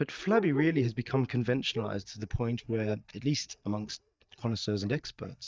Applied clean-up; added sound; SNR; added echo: neural mask model DeepFilterNet 3.